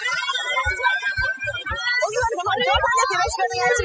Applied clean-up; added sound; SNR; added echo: classical method spectral subtraction.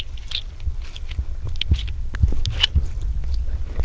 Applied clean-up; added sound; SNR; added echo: neural diffusion model UNIVERSE++.